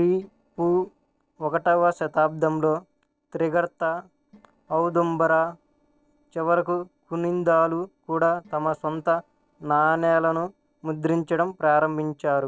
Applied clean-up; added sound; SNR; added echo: neural separator model SepFormer DNS4.